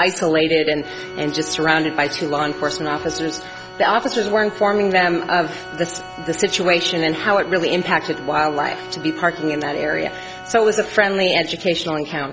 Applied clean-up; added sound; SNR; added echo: none; Organ; 14 dB; none.